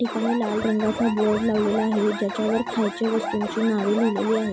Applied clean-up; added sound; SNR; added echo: none; Alarm; 8 dB; none.